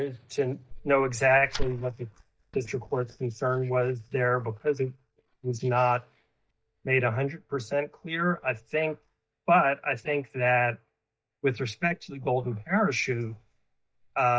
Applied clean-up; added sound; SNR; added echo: neural mask model DeepFilterNet 3.